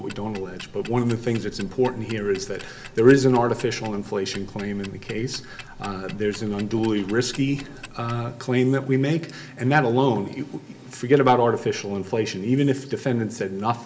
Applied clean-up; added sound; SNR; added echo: none; Tick-tock; 18 dB; reverberation time 1.7 s.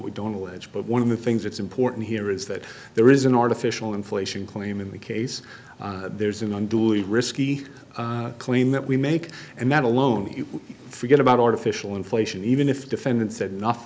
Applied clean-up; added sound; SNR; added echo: none; none; none; none.